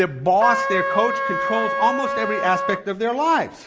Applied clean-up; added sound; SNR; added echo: none; Trumpet; 2 dB; none.